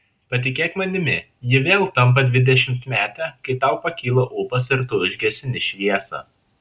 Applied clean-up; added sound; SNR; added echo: none; none; none; none.